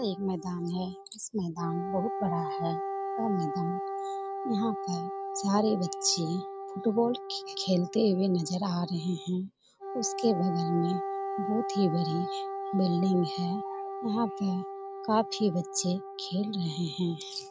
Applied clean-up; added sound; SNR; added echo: none; Wind instrument, woodwind instrument; 6 dB; none.